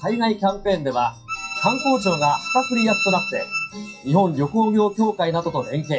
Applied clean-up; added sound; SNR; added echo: classical method WPE with log-MMSE.